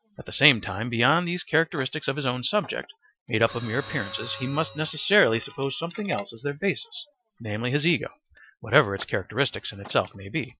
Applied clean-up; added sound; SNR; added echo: classical method Wiener filter.